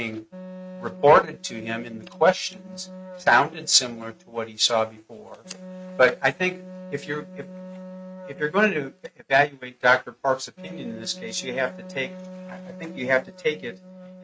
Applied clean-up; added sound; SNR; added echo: neural mask model RNNoise.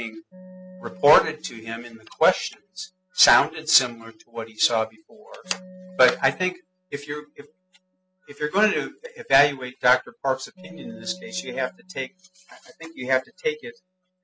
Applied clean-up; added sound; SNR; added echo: classical method spectral subtraction.